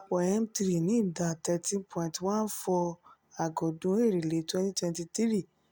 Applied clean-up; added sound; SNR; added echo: none; none; none; none.